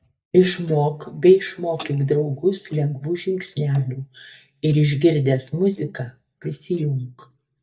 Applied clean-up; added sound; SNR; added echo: neural mask model DeepFilterNet 3.